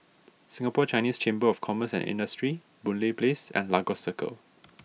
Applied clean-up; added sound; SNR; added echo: none; none; none; none.